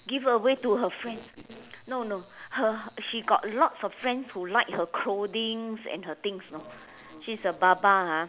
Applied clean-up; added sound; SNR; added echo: none; none; none; none.